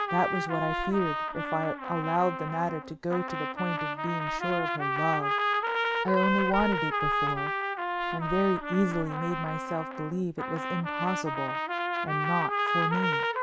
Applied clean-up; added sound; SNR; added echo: none; Trumpet; 0 dB; none.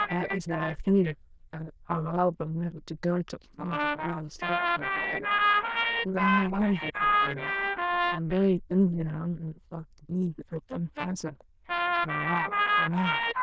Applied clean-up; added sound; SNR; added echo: neural diffusion model UNIVERSE++.